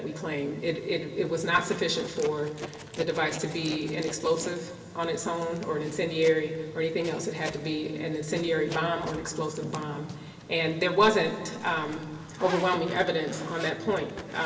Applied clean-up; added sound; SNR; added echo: none; Zipper (clothing); 16 dB; reverberation time 2.7 s.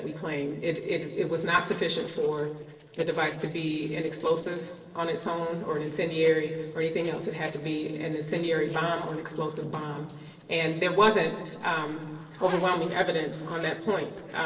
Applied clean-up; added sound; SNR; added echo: neural separator model SepFormer DNS4.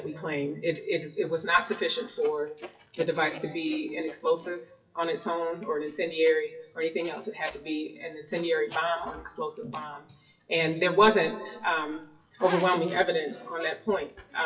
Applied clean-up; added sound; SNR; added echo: classical method WPE with log-MMSE.